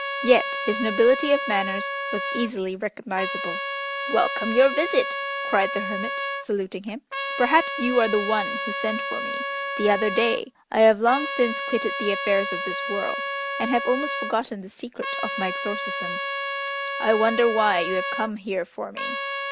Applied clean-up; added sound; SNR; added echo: none; Trumpet; 5 dB; none.